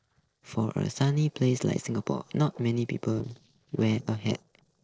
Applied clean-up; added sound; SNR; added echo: neural separator model SepFormer DNS4.